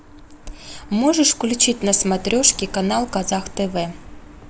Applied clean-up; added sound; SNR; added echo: none; Car passing by; 18 dB; none.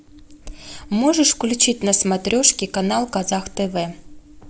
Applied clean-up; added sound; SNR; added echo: none; none; none; none.